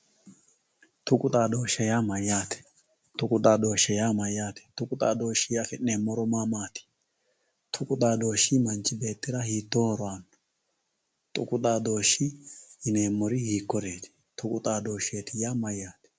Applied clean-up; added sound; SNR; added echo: none; none; none; none.